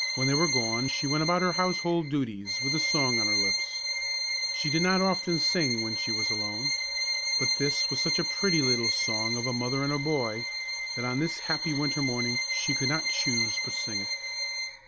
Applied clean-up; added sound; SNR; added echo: none; Bowed string instrument; -1 dB; none.